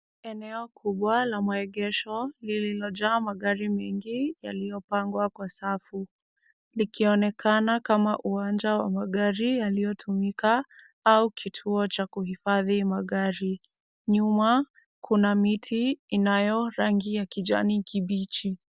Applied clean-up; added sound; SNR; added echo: none; none; none; none.